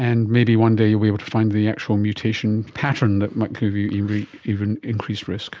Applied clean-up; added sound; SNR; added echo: none; none; none; none.